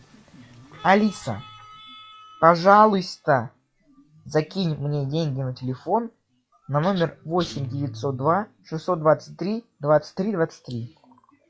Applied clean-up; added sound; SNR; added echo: classical method log-MMSE.